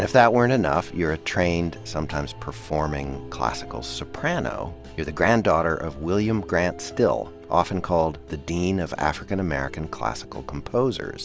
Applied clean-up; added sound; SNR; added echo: none; Piano; 20 dB; none.